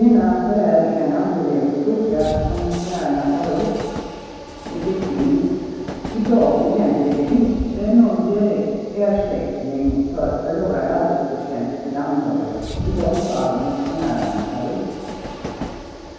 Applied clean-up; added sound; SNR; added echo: none; Train; 12 dB; reverberation time 1.9 s.